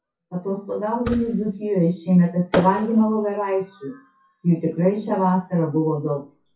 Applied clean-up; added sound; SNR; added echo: classical method WPE with log-MMSE.